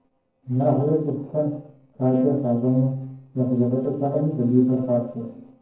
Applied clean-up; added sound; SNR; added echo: neural separator model SepFormer DNS4.